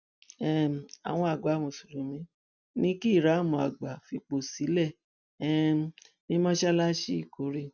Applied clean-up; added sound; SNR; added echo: none; none; none; none.